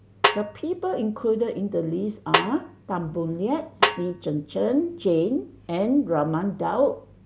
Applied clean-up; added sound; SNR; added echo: none; Snare drum; 2 dB; none.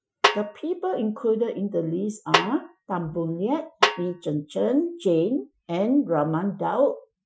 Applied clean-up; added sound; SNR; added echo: classical method Wiener filter.